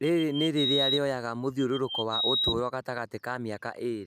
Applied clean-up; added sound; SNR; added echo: none; Bird vocalization, bird call, bird song; 1 dB; none.